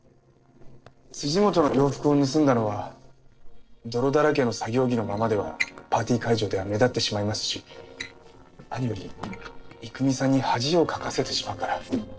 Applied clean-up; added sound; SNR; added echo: neural separator model SepFormer DNS4.